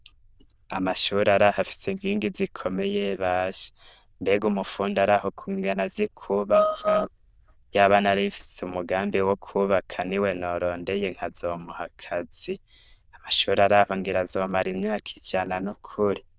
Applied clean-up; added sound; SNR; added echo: neural diffusion model UNIVERSE++.